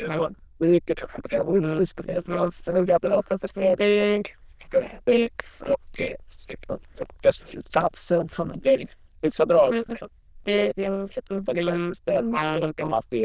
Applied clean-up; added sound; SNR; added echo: neural diffusion model UNIVERSE++.